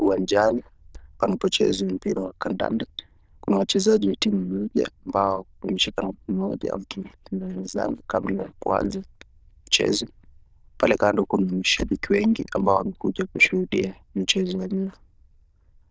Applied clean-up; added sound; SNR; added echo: neural diffusion model UNIVERSE++.